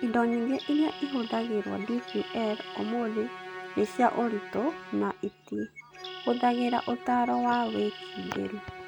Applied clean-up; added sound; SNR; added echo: none; Musical instrument + Bird; 13 dB; none.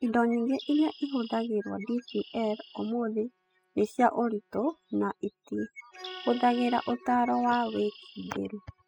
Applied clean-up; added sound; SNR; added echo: classical method spectral subtraction.